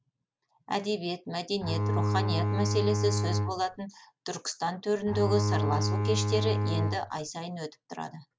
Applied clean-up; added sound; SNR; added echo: none; Bowed string instrument; -4 dB; none.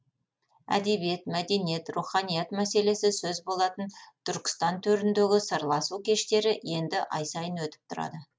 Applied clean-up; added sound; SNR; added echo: none; none; none; none.